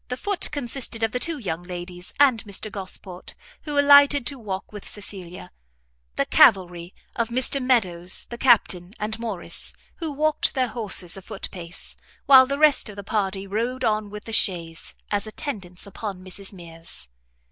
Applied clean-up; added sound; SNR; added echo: none; none; none; none.